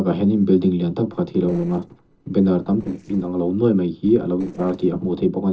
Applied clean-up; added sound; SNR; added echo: neural separator model SepFormer DNS4.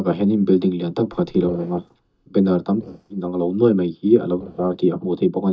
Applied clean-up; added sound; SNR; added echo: neural mask model DeepFilterNet 3.